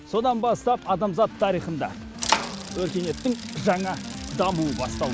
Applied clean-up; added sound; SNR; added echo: none; Bicycle; 7 dB; none.